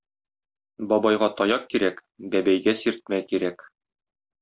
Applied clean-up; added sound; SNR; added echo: none; none; none; none.